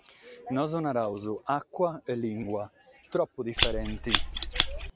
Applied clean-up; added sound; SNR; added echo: none; Scissors; -3 dB; none.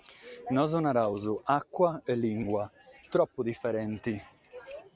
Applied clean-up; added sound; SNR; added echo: none; none; none; none.